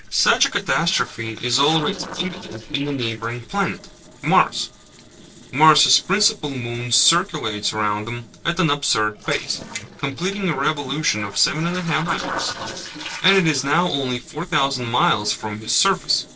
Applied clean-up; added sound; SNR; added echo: neural separator model SepFormer DNS4.